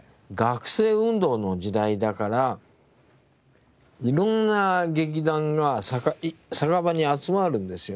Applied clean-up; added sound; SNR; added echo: none; none; none; none.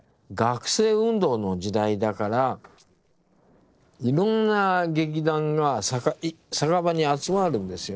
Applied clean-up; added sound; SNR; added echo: neural separator model SepFormer DNS4.